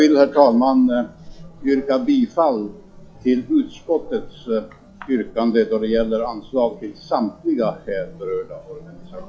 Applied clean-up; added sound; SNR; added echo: classical method log-MMSE.